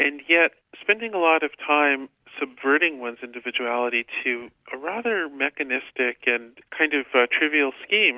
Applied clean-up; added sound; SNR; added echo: none; none; none; none.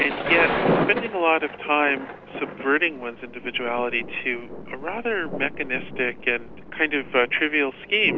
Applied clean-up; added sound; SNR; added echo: none; Thunder; 6 dB; none.